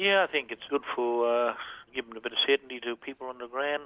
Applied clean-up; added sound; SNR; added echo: none; none; none; none.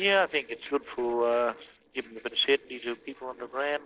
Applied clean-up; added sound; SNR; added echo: neural separator model SepFormer DNS4.